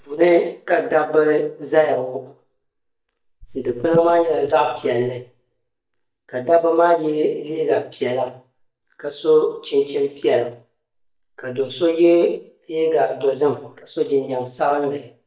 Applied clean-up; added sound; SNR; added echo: neural mask model DeepFilterNet 3.